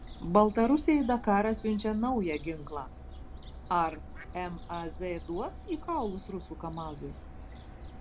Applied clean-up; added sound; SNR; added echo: none; Fowl; 12 dB; none.